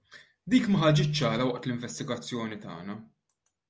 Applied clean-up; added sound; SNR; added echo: none; none; none; none.